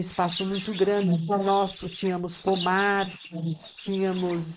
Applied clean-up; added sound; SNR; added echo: neural mask model Resemble Enhance denoiser.